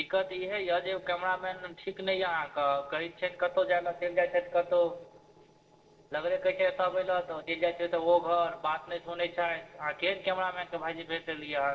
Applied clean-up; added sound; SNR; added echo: neural separator model SepFormer DNS4.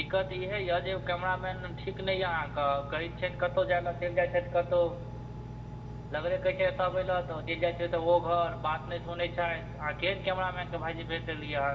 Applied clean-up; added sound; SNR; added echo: none; Engine; 9 dB; reverberation time 0.9 s.